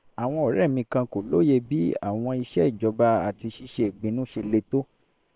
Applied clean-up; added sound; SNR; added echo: neural separator model SepFormer WHAM!.